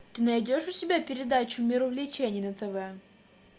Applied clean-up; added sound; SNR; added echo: none; none; none; none.